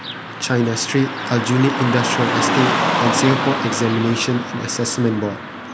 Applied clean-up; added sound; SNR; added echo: none; Car passing by / Traffic noise, roadway noise; 2 dB; none.